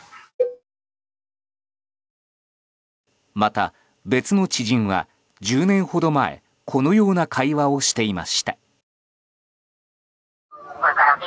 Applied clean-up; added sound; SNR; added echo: none; Cowbell; 8 dB; none.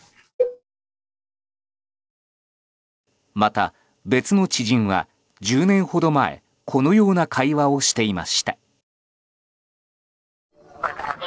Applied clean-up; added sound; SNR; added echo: neural separator model SepFormer DNS4.